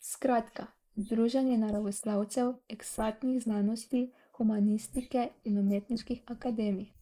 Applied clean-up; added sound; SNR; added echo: neural mask model Resemble Enhance denoiser.